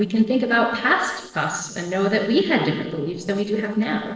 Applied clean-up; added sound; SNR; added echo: neural separator model SepFormer DNS4.